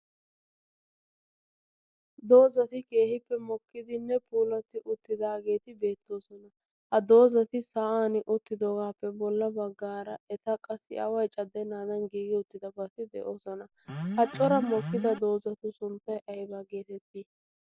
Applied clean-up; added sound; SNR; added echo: none; Alarm; 6 dB; none.